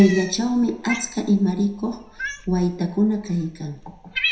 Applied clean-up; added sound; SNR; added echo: none; Cat; 11 dB; reverberation time 0.6 s.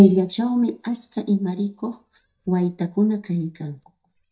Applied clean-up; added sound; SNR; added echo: neural mask model DeepFilterNet 3.